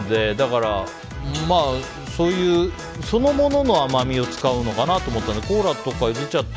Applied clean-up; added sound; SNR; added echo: none; none; none; none.